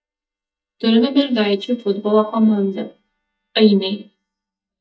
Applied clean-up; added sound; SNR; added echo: neural mask model DeepFilterNet 3.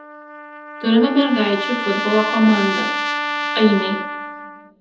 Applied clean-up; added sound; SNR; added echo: none; Trumpet; 5 dB; reverberation time 0.8 s.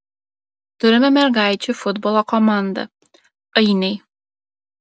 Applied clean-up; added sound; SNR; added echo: none; none; none; none.